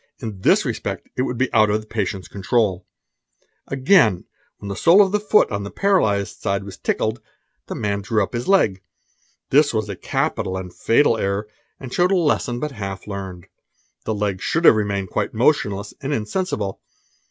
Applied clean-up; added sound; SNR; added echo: none; none; none; none.